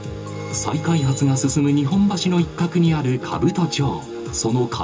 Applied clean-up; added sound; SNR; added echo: none; Bowed string instrument; 15 dB; reverberation time 0.2 s.